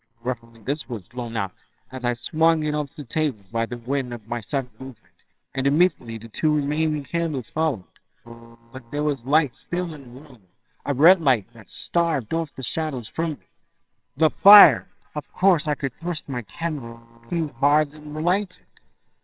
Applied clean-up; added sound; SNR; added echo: neural separator model SepFormer WHAMR!.